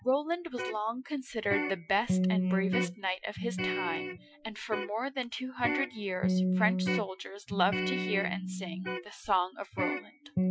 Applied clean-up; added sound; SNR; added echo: classical method Wiener filter.